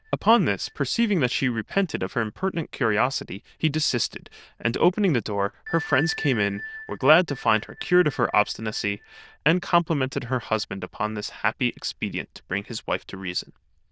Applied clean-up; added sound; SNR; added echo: neural diffusion model UNIVERSE++.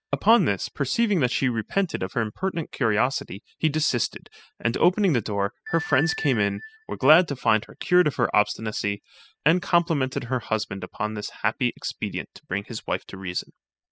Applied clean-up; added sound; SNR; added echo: classical method spectral subtraction.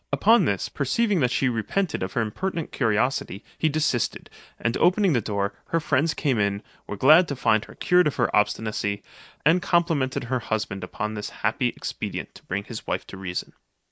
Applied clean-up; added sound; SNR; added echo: neural mask model Resemble Enhance denoiser.